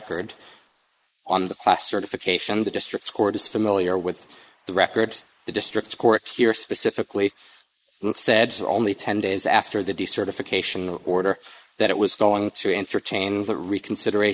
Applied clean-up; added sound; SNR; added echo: neural mask model Resemble Enhance denoiser.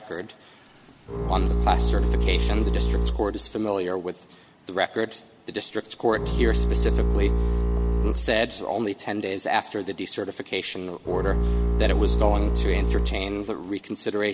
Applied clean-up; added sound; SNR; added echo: none; Bowed string instrument; -5 dB; none.